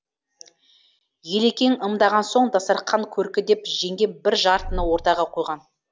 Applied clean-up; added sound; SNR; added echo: none; Purr; 9 dB; none.